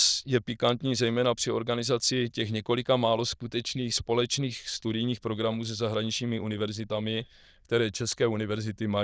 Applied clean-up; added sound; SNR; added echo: neural diffusion model UNIVERSE++.